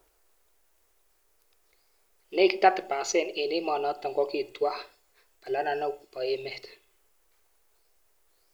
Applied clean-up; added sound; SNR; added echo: none; none; none; none.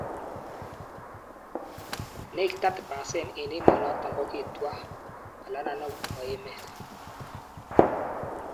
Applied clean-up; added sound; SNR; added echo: none; Gunshot, gunfire; -4 dB; none.